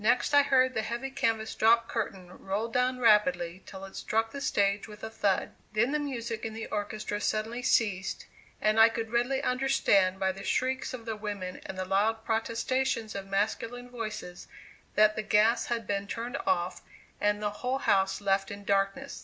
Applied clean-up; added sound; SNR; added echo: none; none; none; none.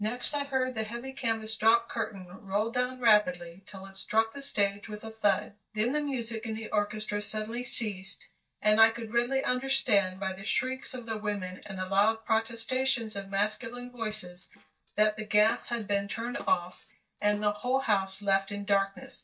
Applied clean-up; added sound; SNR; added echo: neural mask model DeepFilterNet 3.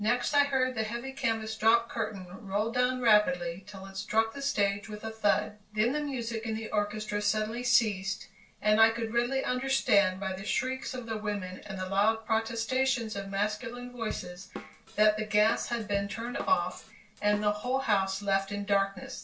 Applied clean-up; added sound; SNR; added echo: neural separator model SepFormer DNS4.